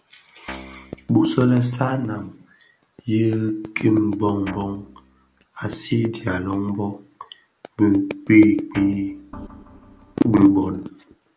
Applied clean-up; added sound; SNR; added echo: none; Organ + Guitar; 18 dB; none.